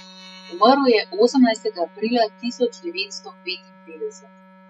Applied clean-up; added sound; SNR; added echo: classical method spectral subtraction.